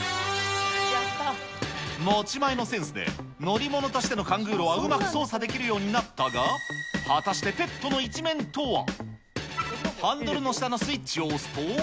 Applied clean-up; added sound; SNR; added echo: none; none; none; none.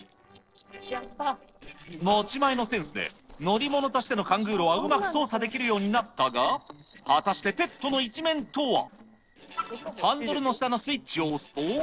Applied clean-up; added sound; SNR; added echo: neural separator model SepFormer DNS4.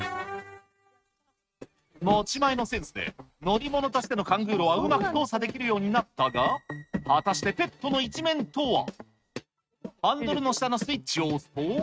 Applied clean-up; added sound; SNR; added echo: neural mask model RNNoise.